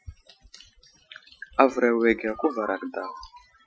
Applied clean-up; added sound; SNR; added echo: classical method Wiener filter.